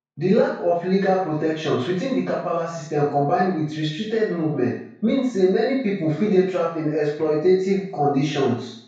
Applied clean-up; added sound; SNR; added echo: none; none; none; reverberation time 0.6 s.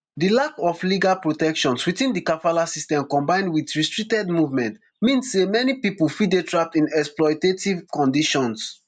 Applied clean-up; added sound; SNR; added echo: none; none; none; none.